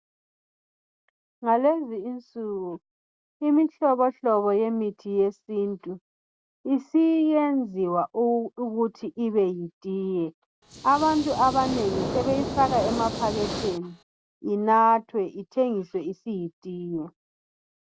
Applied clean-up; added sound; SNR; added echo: none; Hiss; 5 dB; none.